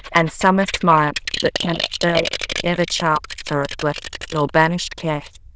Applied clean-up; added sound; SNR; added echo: neural diffusion model UNIVERSE++.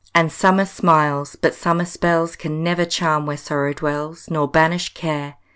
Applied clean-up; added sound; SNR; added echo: none; none; none; none.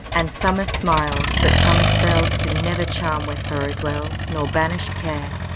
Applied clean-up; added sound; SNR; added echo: none; Accelerating, revving, vroom; -3 dB; none.